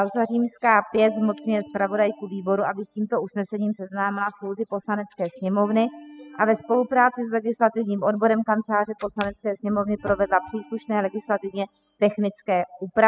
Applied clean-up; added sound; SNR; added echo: classical method spectral subtraction.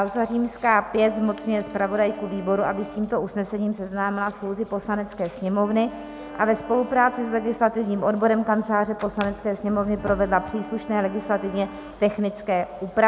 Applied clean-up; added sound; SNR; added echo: none; Wind instrument, woodwind instrument; 18 dB; none.